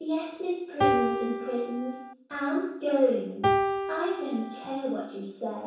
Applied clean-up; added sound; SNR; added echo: none; Piano; -2 dB; reverberation time 0.7 s.